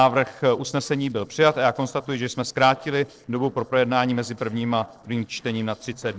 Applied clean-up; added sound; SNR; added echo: neural separator model SepFormer DNS4.